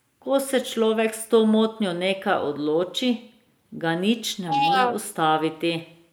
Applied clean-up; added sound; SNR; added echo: neural mask model Resemble Enhance denoiser.